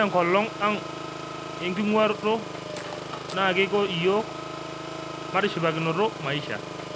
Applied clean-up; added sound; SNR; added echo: none; Engine; 8 dB; none.